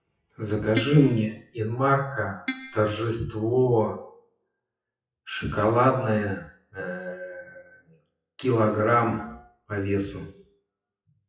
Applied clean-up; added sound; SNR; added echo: classical method WPE with log-MMSE.